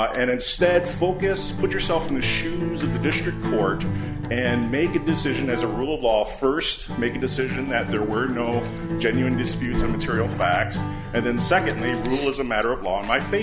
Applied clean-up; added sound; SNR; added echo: none; Acoustic guitar; 5 dB; none.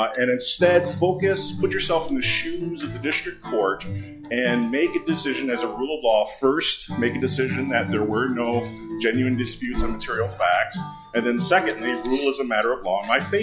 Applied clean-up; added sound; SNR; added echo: classical method log-MMSE.